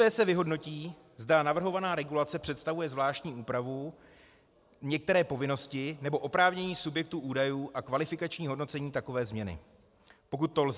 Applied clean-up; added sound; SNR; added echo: none; none; none; none.